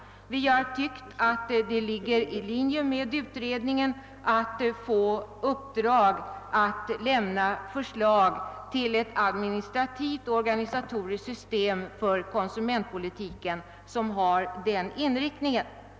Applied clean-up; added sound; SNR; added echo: none; none; none; none.